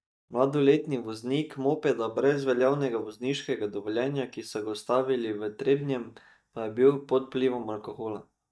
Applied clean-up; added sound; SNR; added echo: neural mask model DeepFilterNet 3.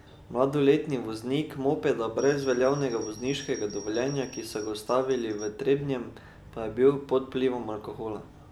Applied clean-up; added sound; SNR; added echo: none; Bell; 19 dB; none.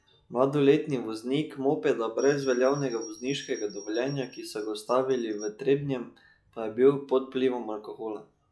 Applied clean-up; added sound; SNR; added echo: classical method log-MMSE.